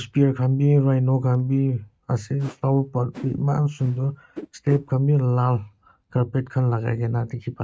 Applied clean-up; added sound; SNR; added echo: neural mask model RNNoise.